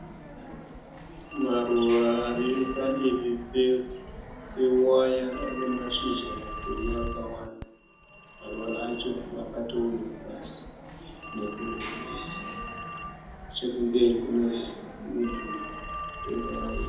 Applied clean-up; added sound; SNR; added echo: none; Telephone; 9 dB; reverberation time 0.8 s.